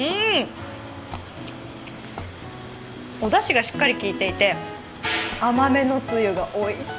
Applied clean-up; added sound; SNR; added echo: none; none; none; none.